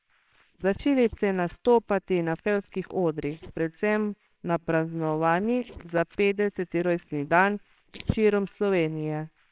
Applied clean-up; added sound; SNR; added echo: neural separator model SepFormer WHAMR!.